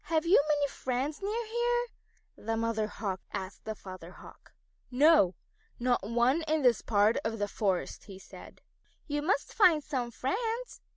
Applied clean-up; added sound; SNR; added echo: none; none; none; none.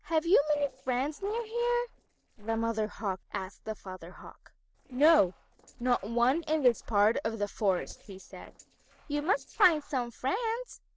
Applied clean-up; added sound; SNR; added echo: neural separator model SepFormer DNS4.